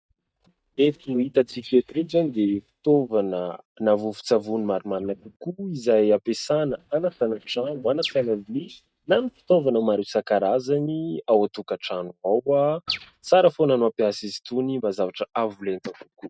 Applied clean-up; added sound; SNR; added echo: neural mask model DeepFilterNet 3.